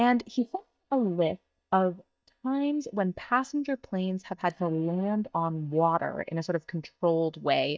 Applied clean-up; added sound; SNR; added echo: neural mask model DeepFilterNet 3.